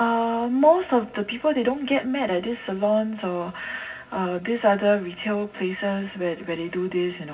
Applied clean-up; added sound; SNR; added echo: none; none; none; reverberation time 0.4 s.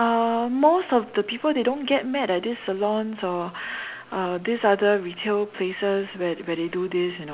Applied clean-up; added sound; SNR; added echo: none; none; none; none.